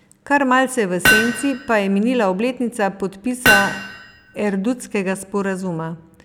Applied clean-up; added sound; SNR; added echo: none; Hammer; 1 dB; none.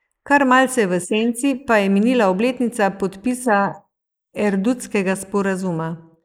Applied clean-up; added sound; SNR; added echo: neural mask model Resemble Enhance denoiser.